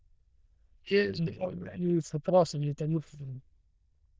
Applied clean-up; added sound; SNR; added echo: neural diffusion model UNIVERSE++.